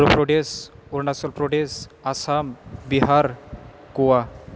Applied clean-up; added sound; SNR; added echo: none; none; none; none.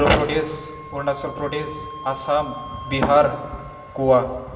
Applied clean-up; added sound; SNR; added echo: none; Wind instrument, woodwind instrument; 16 dB; reverberation time 1.8 s.